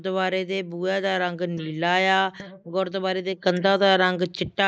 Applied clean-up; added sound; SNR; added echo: neural mask model Resemble Enhance denoiser.